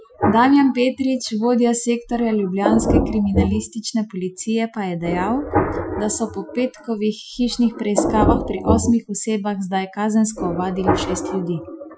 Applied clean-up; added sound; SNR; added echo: classical method Wiener filter.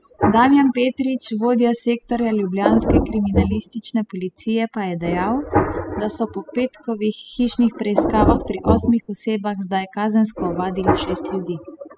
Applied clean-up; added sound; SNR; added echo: classical method spectral subtraction.